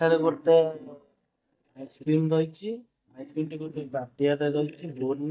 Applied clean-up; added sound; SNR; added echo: neural mask model DeepFilterNet 3.